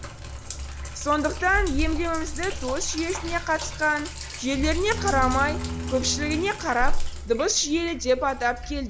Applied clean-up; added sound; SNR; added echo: none; Sink (filling or washing) + Bowed string instrument; 3 dB; none.